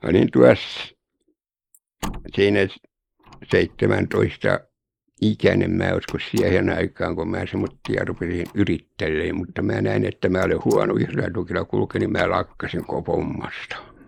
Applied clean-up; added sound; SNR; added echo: neural mask model Resemble Enhance denoiser.